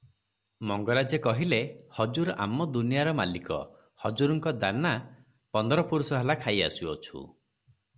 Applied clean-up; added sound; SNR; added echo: none; none; none; none.